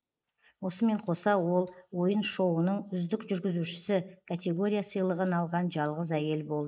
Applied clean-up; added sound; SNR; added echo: neural mask model Resemble Enhance denoiser.